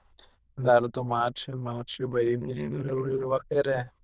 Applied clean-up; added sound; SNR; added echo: neural diffusion model UNIVERSE++.